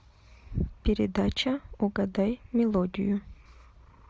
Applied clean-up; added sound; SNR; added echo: none; none; none; none.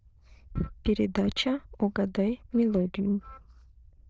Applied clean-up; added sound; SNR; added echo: neural diffusion model UNIVERSE++.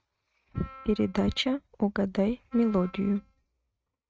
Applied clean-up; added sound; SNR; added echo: neural mask model RNNoise.